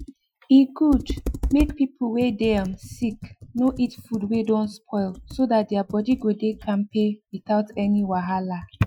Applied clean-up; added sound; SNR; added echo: classical method Wiener filter.